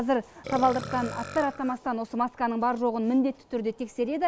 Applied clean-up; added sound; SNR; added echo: none; Burping, eructation; 13 dB; none.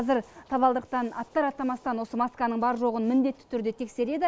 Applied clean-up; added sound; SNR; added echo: none; none; none; none.